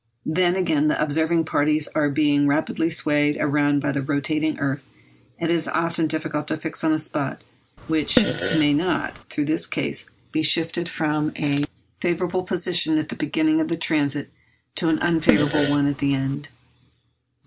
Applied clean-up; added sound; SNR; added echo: none; Fart; 3 dB; none.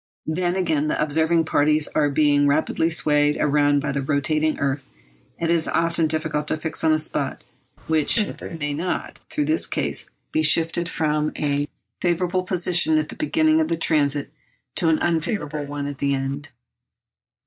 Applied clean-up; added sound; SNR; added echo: neural mask model DeepFilterNet 3.